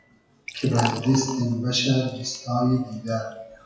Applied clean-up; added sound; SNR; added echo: classical method WPE with log-MMSE.